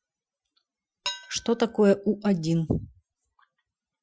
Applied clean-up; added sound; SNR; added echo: classical method Wiener filter.